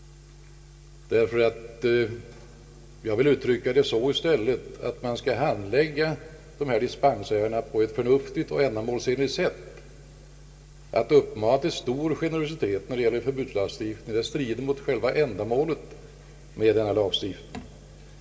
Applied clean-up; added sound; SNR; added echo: none; none; none; reverberation time 2.1 s.